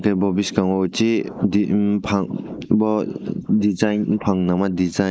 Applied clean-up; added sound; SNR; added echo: neural mask model Resemble Enhance denoiser.